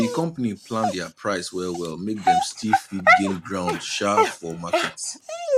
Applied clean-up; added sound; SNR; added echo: none; Dog; -3 dB; none.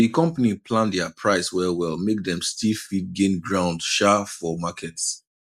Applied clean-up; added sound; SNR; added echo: none; none; none; none.